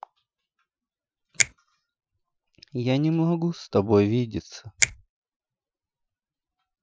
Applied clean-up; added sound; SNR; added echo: classical method Wiener filter.